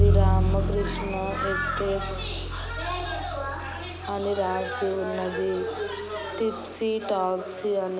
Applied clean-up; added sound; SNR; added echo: none; Bowed string instrument; 0 dB; none.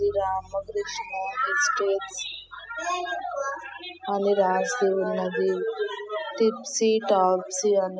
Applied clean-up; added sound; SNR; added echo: classical method spectral subtraction.